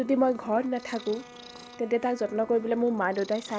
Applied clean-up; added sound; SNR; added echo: none; Purr + Wind instrument, woodwind instrument; 18 dB; none.